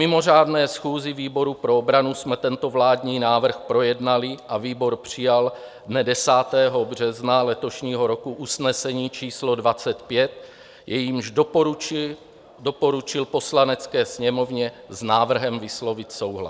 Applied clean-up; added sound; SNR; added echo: none; none; none; none.